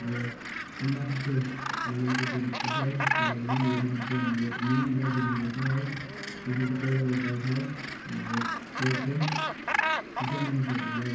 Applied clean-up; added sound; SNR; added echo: none; Gull, seagull; 4 dB; reverberation time 0.9 s.